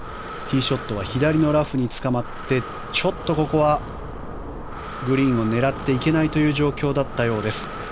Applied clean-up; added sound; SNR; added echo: none; Breathing; 10 dB; none.